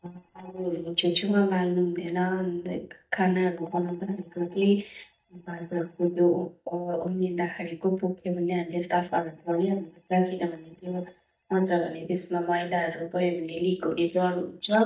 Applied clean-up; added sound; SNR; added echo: neural mask model DeepFilterNet 3.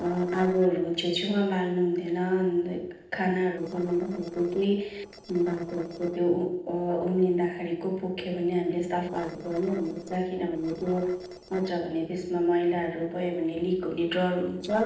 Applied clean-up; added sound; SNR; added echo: neural separator model SepFormer DNS4.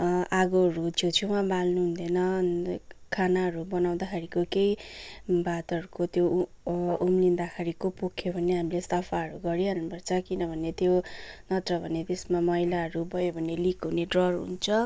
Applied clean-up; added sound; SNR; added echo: none; none; none; none.